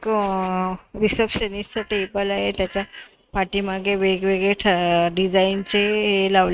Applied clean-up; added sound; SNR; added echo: neural mask model RNNoise.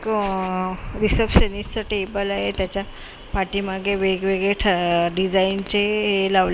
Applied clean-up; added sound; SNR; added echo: none; none; none; none.